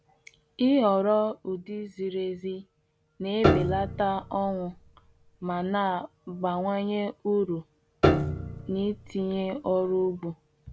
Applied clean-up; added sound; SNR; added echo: none; Piano; 0 dB; none.